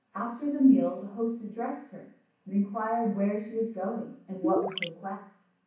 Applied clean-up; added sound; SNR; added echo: none; Gurgling; 1 dB; reverberation time 0.6 s.